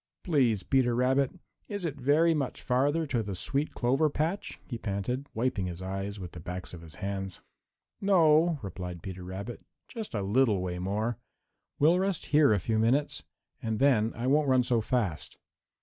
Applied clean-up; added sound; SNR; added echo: none; none; none; none.